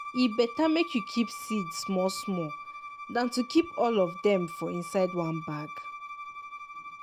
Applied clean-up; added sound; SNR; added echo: none; Bowed string instrument; 11 dB; none.